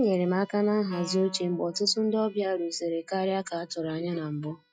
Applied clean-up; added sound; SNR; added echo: classical method log-MMSE.